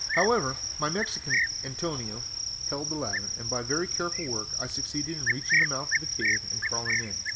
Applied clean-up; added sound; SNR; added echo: none; Cricket; -3 dB; none.